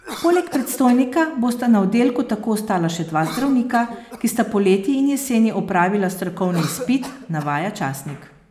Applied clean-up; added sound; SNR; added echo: none; Cough; 18 dB; none.